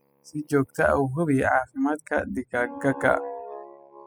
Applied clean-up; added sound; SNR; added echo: classical method spectral subtraction.